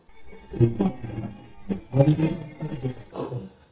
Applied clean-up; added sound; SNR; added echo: neural mask model DeepFilterNet 3.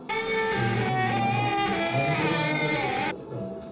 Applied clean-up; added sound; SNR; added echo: none; Electric guitar; -4 dB; reverberation time 0.6 s.